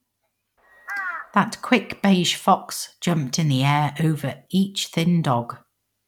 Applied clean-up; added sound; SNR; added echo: none; Crow; 13 dB; none.